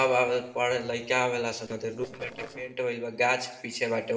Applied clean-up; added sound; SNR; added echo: neural separator model SepFormer DNS4.